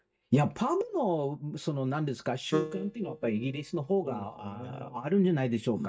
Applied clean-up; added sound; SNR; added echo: neural mask model DeepFilterNet 3.